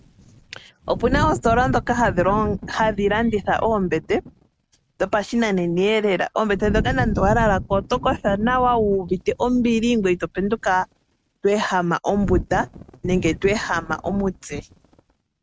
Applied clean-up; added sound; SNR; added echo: neural mask model RNNoise.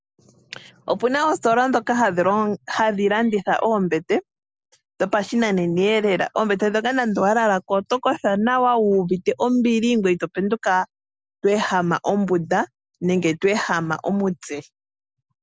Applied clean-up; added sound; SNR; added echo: none; none; none; none.